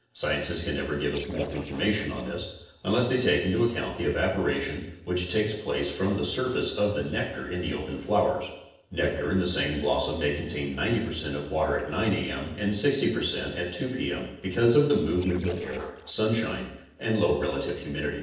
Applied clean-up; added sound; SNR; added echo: neural separator model SepFormer DNS4.